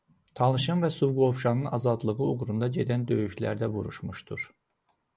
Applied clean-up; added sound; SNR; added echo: none; none; none; none.